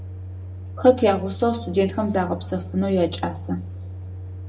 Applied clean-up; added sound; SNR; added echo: none; Microwave oven; 10 dB; reverberation time 1.4 s.